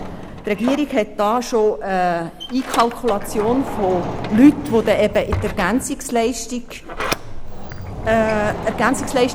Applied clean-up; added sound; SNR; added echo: none; Sliding door; 8 dB; none.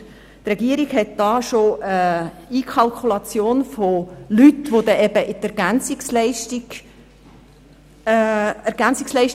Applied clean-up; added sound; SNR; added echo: none; none; none; none.